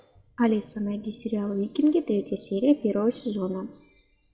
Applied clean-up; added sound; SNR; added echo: none; none; none; none.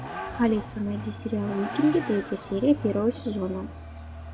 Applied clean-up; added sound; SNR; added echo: none; Vehicle; 10 dB; none.